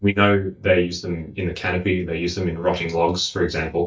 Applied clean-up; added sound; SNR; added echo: neural mask model DeepFilterNet 3.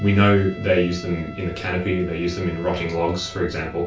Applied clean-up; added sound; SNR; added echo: none; Trumpet; 19 dB; reverberation time 0.2 s.